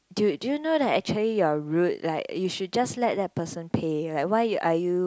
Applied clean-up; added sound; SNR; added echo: none; none; none; none.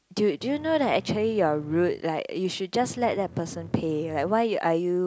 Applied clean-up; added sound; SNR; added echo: none; Bass guitar; 19 dB; none.